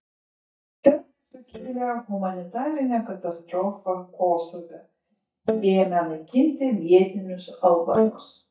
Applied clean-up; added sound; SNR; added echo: neural mask model DeepFilterNet 3.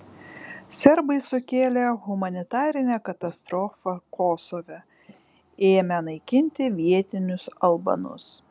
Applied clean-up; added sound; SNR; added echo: none; none; none; none.